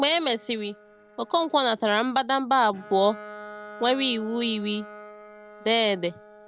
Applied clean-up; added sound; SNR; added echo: none; Bowed string instrument; 20 dB; none.